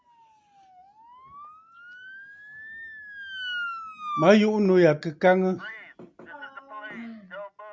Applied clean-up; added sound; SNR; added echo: none; Motor vehicle (road) / Siren; 13 dB; none.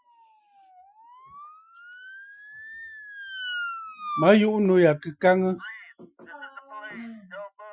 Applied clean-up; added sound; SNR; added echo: classical method Wiener filter.